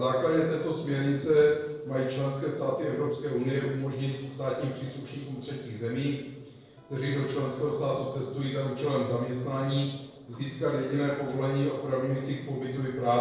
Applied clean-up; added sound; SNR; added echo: neural separator model SepFormer DNS4.